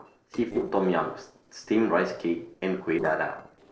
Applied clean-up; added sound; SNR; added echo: neural separator model SepFormer DNS4.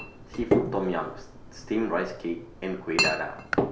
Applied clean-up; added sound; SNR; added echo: none; Chink, clink; 0 dB; none.